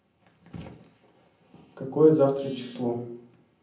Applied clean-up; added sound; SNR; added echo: none; none; none; reverberation time 0.6 s.